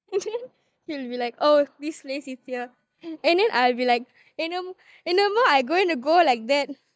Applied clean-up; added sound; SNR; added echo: neural mask model DeepFilterNet 3.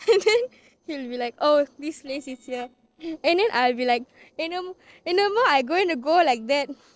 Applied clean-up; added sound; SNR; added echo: neural separator model SepFormer DNS4.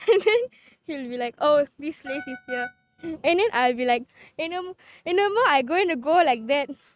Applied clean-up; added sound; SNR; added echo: neural mask model RNNoise.